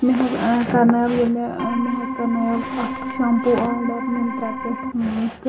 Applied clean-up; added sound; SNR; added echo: none; Organ; 7 dB; reverberation time 0.2 s.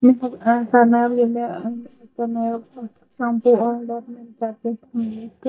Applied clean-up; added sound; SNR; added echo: neural mask model DeepFilterNet 3.